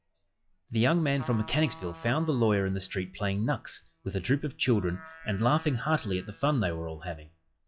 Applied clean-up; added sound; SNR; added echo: classical method log-MMSE.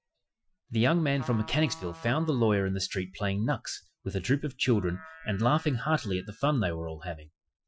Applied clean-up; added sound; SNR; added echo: classical method Wiener filter.